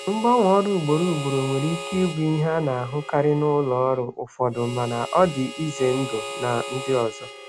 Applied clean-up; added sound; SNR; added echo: none; Harmonica; 12 dB; none.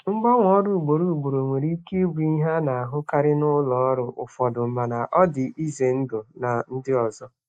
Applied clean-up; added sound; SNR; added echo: neural mask model Resemble Enhance denoiser.